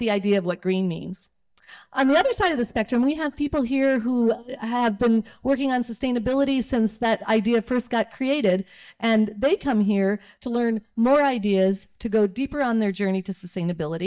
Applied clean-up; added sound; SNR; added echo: neural mask model DeepFilterNet 3.